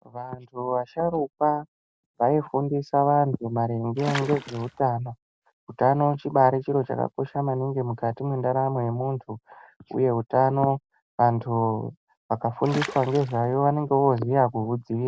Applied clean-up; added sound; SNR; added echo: none; Water / Splash, splatter; 11 dB; none.